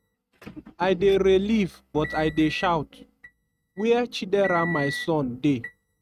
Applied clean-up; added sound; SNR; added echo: neural mask model RNNoise.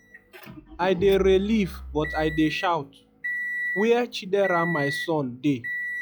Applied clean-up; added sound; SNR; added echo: classical method log-MMSE.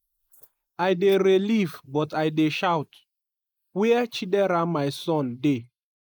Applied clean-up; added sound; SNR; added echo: neural mask model Resemble Enhance denoiser.